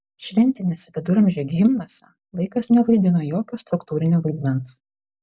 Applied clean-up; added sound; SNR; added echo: none; none; none; none.